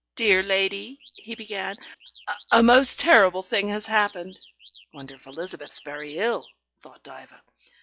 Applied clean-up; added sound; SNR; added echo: classical method log-MMSE.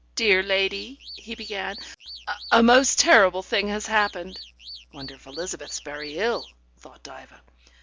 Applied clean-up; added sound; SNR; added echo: none; Alarm / Car; 17 dB; none.